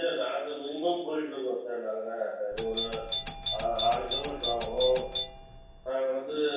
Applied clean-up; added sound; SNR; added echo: none; Doorbell; -1 dB; reverberation time 0.7 s.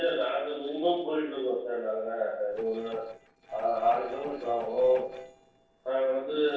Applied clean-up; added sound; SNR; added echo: neural separator model SepFormer DNS4.